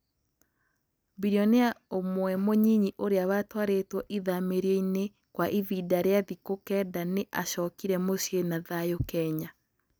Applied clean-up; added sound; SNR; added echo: none; none; none; none.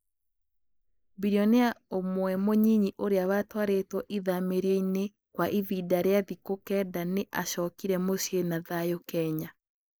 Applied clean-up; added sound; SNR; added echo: neural mask model Resemble Enhance denoiser.